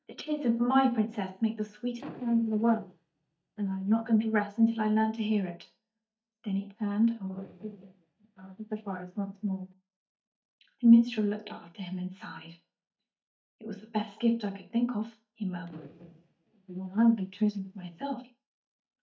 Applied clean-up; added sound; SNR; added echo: neural mask model DeepFilterNet 3.